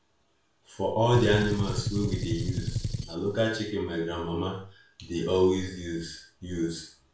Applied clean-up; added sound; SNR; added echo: none; Gunshot, gunfire; 3 dB; reverberation time 0.4 s.